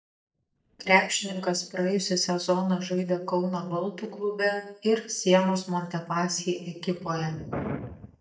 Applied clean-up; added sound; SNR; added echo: neural mask model DeepFilterNet 3.